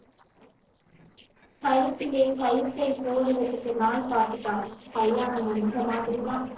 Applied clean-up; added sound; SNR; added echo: neural separator model SepFormer DNS4.